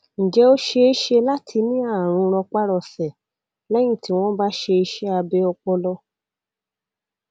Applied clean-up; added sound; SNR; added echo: none; none; none; none.